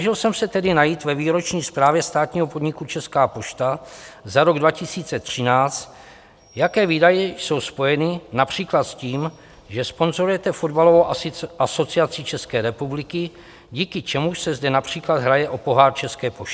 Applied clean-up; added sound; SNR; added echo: none; none; none; none.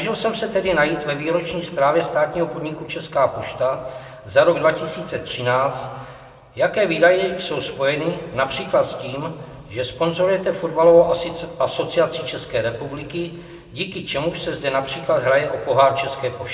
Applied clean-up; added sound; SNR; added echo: none; none; none; reverberation time 1.4 s.